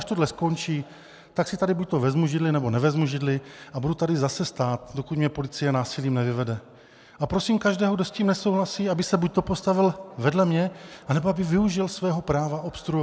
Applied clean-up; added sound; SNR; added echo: none; none; none; none.